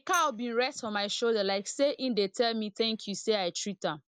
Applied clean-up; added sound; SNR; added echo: neural mask model DeepFilterNet 3.